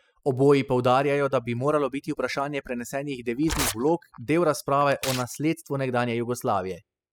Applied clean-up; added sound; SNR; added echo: classical method spectral subtraction.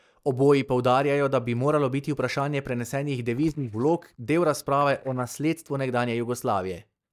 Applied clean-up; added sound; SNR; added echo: neural mask model DeepFilterNet 3.